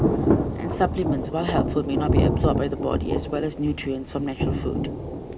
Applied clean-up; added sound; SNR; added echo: none; Thunder / Rain; -3 dB; none.